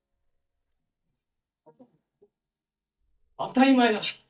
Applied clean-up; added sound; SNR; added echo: neural mask model DeepFilterNet 3.